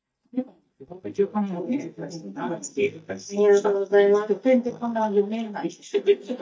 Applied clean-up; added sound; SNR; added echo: neural mask model DeepFilterNet 3.